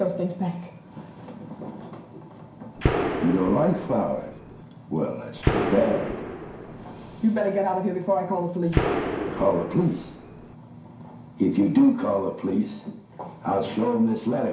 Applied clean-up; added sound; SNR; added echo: none; Gunshot, gunfire; 3 dB; reverberation time 0.5 s.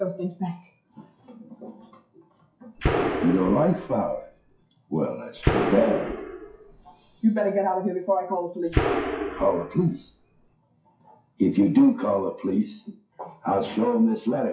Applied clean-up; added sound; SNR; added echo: classical method WPE with log-MMSE.